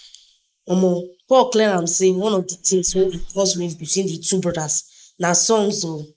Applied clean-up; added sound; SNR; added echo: neural mask model Resemble Enhance denoiser.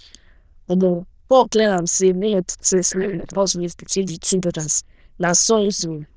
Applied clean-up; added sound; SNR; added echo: neural diffusion model UNIVERSE++.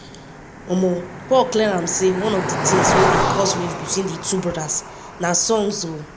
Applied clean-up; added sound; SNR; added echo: none; Cricket; 3 dB; none.